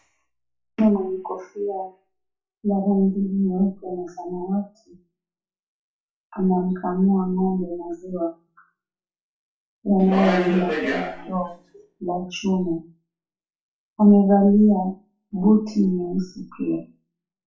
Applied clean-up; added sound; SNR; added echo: classical method WPE with log-MMSE.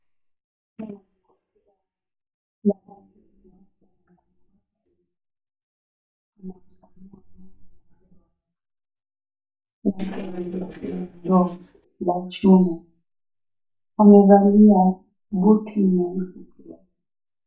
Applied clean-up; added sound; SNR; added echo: neural mask model DeepFilterNet 3.